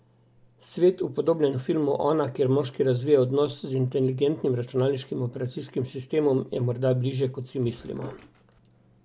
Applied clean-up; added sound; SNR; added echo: none; none; none; none.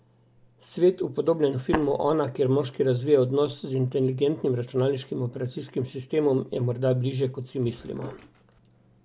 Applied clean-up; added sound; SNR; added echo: none; Tap; 6 dB; none.